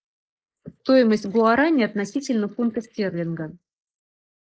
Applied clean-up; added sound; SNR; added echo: neural mask model Resemble Enhance denoiser.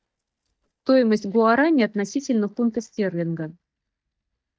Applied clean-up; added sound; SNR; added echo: neural mask model DeepFilterNet 3.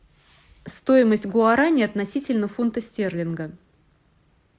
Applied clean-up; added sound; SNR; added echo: none; none; none; none.